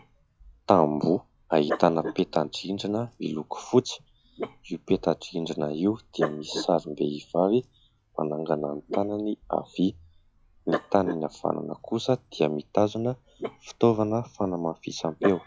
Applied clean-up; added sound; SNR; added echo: classical method log-MMSE.